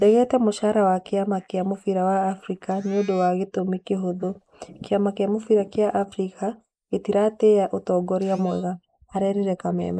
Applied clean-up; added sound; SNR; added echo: neural mask model Resemble Enhance denoiser.